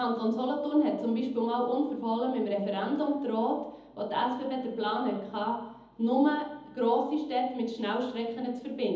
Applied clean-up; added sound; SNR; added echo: none; none; none; reverberation time 1.0 s.